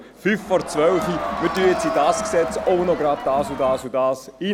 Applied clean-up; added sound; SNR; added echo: none; Crowd; 6 dB; none.